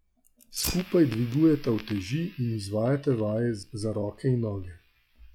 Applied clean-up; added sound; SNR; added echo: classical method log-MMSE.